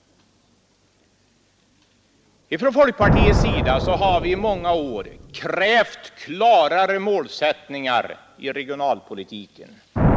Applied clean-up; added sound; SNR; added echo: none; Thunder; 4 dB; none.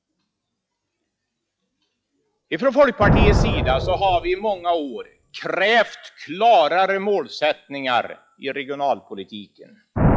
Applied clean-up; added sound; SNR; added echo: classical method log-MMSE.